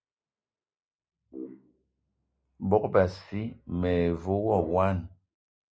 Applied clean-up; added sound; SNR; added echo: neural mask model Resemble Enhance denoiser.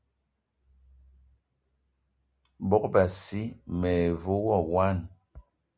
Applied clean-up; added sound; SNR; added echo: none; none; none; none.